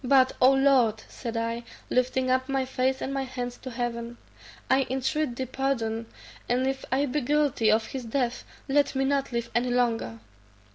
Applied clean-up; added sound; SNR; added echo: none; none; none; none.